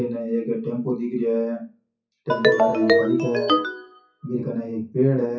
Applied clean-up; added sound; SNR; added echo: classical method WPE with log-MMSE.